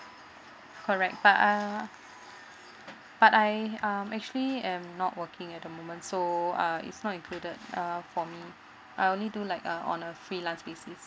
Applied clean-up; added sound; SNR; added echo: none; none; none; none.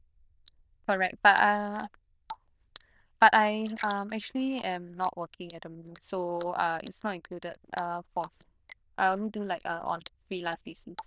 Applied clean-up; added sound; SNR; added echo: neural diffusion model UNIVERSE++.